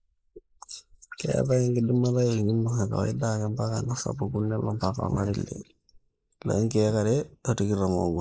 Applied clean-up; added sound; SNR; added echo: neural mask model Resemble Enhance denoiser.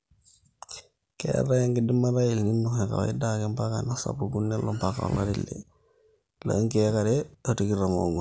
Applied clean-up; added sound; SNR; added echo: none; none; none; none.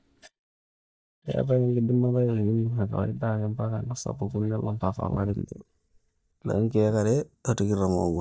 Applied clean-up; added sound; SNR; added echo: neural mask model DeepFilterNet 3.